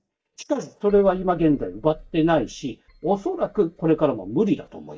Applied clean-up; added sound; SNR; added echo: neural mask model DeepFilterNet 3.